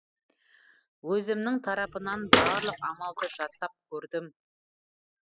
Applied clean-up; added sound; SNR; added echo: classical method spectral subtraction.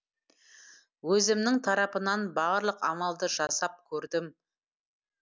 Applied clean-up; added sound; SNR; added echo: none; none; none; none.